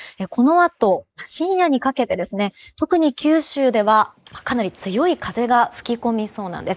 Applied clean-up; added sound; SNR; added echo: neural mask model Resemble Enhance denoiser.